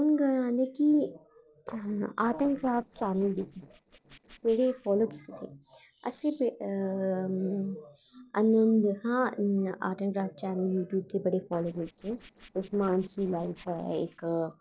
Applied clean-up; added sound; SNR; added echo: neural separator model SepFormer DNS4.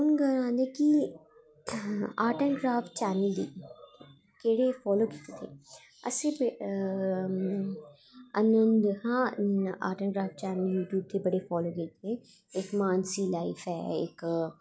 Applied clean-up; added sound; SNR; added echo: none; none; none; none.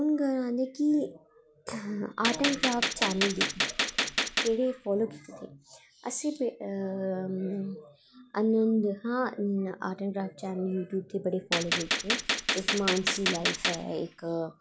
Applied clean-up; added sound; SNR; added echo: none; Gunshot, gunfire; 0 dB; none.